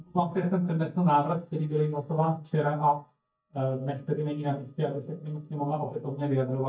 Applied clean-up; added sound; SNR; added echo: neural mask model DeepFilterNet 3.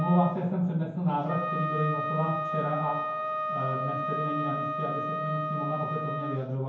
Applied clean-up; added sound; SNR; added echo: none; Wind instrument, woodwind instrument; 2 dB; reverberation time 0.9 s.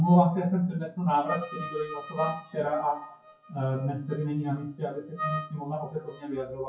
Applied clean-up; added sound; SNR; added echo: classical method WPE with log-MMSE.